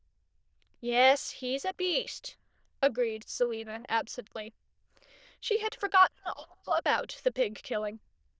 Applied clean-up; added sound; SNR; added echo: neural diffusion model UNIVERSE++.